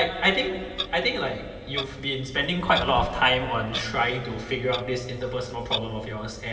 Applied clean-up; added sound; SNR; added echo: none; Clock; 13 dB; reverberation time 2.6 s.